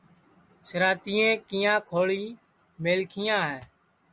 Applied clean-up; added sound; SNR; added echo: none; none; none; none.